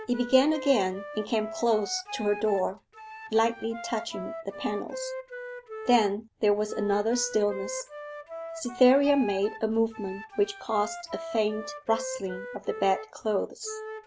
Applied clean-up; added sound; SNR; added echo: none; Wind instrument, woodwind instrument; 12 dB; none.